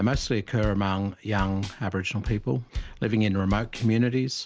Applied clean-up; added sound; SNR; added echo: none; Bass drum; 11 dB; none.